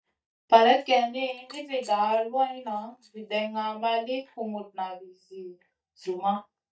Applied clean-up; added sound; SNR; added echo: neural mask model DeepFilterNet 3.